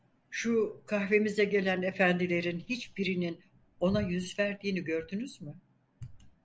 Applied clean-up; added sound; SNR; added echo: none; none; none; none.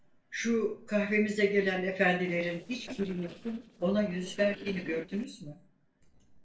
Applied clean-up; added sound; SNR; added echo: neural separator model SepFormer DNS4.